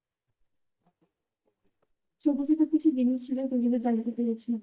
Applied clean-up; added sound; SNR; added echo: neural mask model DeepFilterNet 3.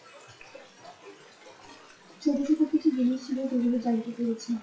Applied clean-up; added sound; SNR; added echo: classical method WPE with log-MMSE.